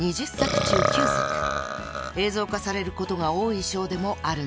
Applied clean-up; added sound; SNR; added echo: none; Burping, eructation; -1 dB; none.